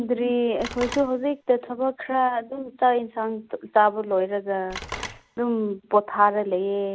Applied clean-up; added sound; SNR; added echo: none; Telephone; 14 dB; none.